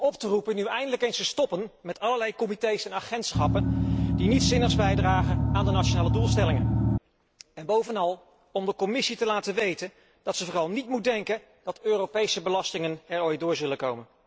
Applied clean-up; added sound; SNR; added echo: none; Engine; -5 dB; none.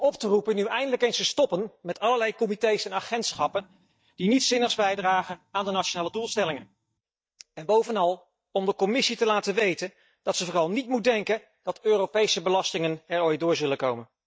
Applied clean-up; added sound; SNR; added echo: neural mask model DeepFilterNet 3.